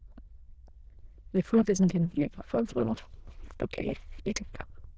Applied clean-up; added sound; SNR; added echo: neural diffusion model UNIVERSE++.